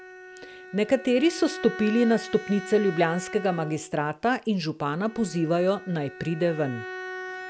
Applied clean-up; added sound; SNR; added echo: none; Bowed string instrument; 14 dB; none.